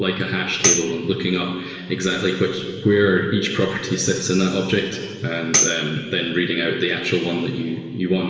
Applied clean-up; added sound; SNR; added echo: none; Tambourine; 3 dB; reverberation time 1.6 s.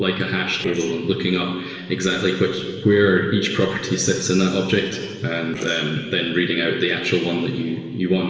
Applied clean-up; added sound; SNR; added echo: neural separator model SepFormer DNS4.